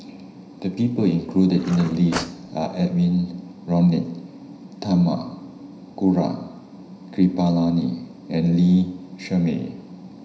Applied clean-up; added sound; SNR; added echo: none; Cutlery, silverware / Drawer open or close; 11 dB; reverberation time 0.9 s.